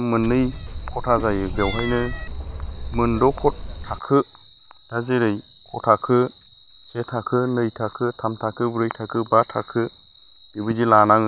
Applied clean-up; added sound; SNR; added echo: none; Cat; 7 dB; none.